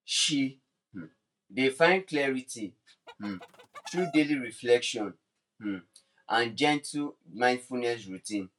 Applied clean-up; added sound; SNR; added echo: neural mask model RNNoise.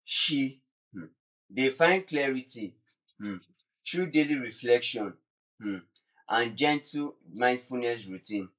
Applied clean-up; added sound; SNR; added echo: neural mask model Resemble Enhance denoiser.